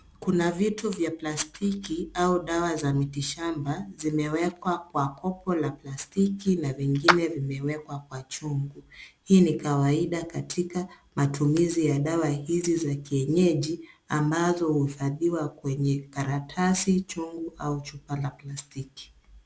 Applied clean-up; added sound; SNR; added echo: none; Clapping; 2 dB; none.